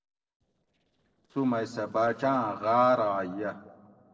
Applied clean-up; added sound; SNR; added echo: neural separator model SepFormer DNS4.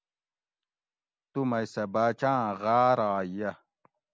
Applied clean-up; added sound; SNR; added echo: none; none; none; none.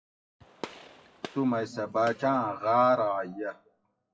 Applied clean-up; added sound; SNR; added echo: classical method WPE with log-MMSE.